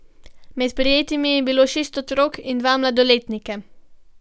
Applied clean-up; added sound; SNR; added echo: none; none; none; none.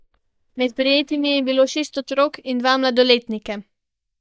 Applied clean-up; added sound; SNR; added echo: neural mask model DeepFilterNet 3.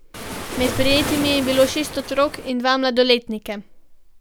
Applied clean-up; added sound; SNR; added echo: none; Waves, surf; 7 dB; none.